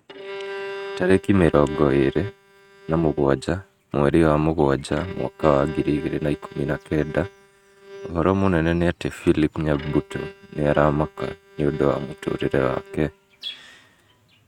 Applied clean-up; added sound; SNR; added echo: neural mask model RNNoise.